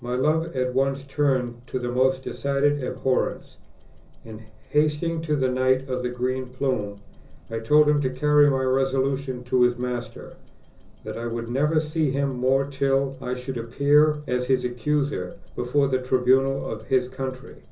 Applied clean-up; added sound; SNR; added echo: none; Tick-tock; 19 dB; reverberation time 0.5 s.